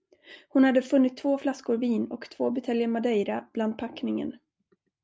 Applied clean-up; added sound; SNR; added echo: none; none; none; none.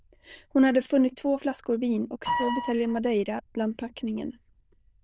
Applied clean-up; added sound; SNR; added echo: neural diffusion model UNIVERSE++.